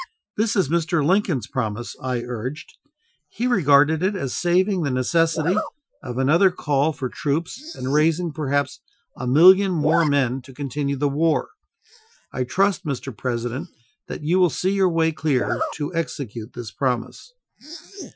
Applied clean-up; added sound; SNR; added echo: classical method Wiener filter.